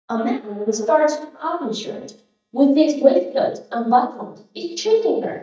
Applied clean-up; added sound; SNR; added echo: neural mask model DeepFilterNet 3.